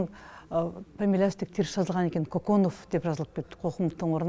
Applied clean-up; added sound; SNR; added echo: none; none; none; none.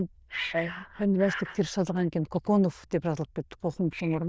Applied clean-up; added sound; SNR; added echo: neural diffusion model UNIVERSE++.